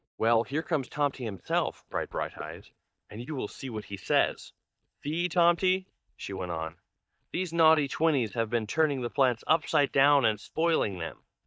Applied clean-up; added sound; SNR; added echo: neural mask model DeepFilterNet 3.